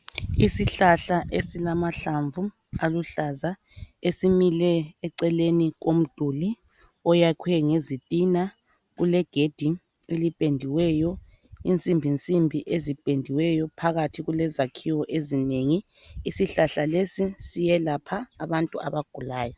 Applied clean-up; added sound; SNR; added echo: none; none; none; none.